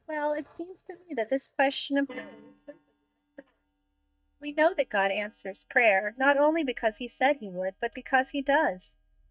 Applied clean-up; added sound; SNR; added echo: neural mask model DeepFilterNet 3.